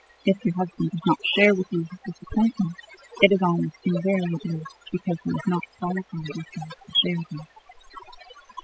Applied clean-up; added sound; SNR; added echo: classical method spectral subtraction.